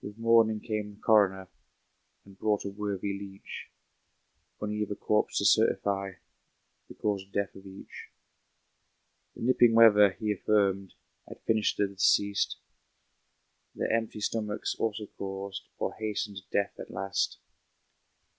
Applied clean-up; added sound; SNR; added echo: none; none; none; none.